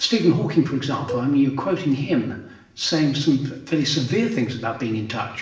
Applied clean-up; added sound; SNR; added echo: none; Cowbell; 16 dB; reverberation time 0.7 s.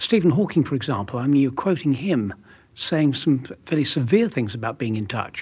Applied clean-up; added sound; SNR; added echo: none; none; none; none.